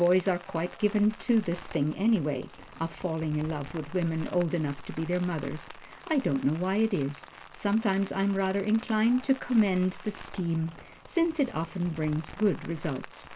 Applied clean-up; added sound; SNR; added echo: none; Rain; 17 dB; none.